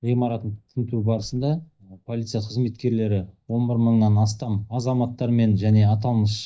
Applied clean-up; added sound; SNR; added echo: neural mask model DeepFilterNet 3.